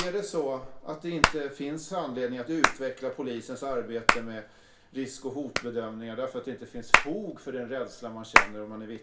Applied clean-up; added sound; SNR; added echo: none; Hands; -3 dB; reverberation time 0.3 s.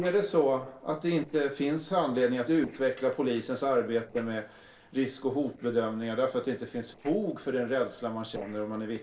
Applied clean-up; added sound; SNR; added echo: neural separator model SepFormer DNS4.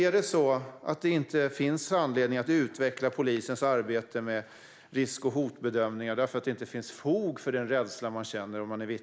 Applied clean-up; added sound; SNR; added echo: none; none; none; none.